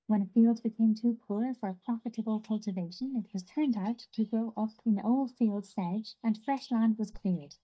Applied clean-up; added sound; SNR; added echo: neural mask model DeepFilterNet 3.